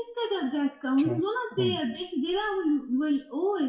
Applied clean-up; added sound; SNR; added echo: classical method WPE with log-MMSE.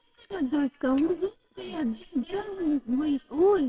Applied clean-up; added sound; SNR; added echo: neural separator model SepFormer WHAMR!.